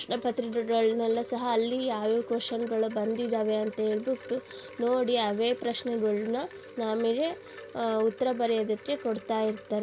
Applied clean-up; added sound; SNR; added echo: none; Wind chime; 17 dB; none.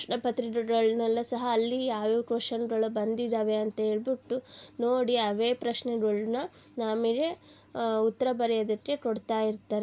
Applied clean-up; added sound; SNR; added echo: none; none; none; none.